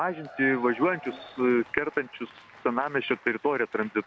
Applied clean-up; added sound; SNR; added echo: none; Applause / Crowd / Cheering; 19 dB; none.